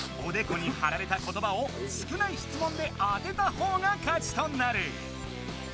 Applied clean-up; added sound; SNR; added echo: none; Respiratory sounds; 13 dB; none.